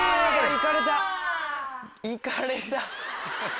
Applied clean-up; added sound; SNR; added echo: none; none; none; none.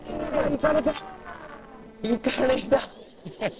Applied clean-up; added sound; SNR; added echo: neural separator model SepFormer DNS4.